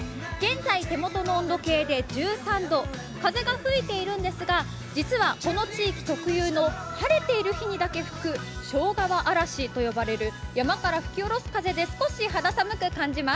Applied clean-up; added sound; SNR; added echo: none; none; none; none.